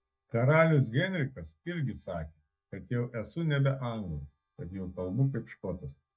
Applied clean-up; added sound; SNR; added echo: neural mask model DeepFilterNet 3.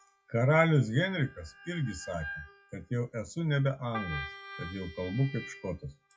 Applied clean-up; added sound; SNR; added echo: classical method WPE with log-MMSE.